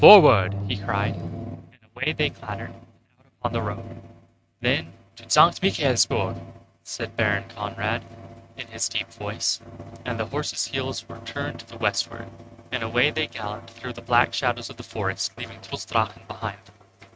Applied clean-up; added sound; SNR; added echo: neural mask model RNNoise.